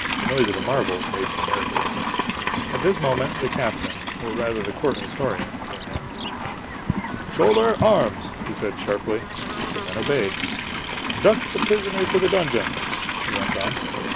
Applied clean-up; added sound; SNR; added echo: none; Livestock, farm animals, working animals; 2 dB; none.